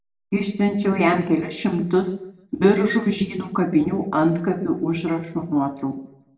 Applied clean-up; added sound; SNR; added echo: none; none; none; reverberation time 0.6 s.